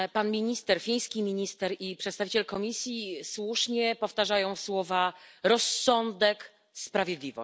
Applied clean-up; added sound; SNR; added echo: none; none; none; none.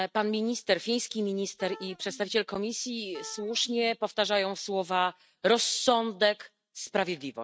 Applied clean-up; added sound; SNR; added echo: neural mask model RNNoise.